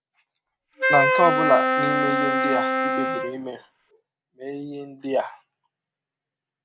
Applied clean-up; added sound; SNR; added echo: none; Wind instrument, woodwind instrument; -5 dB; none.